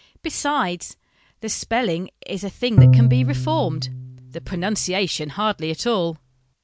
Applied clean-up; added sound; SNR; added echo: none; Bowed string instrument; -5 dB; none.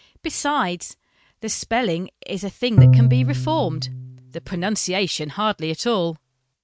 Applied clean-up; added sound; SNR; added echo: neural mask model RNNoise.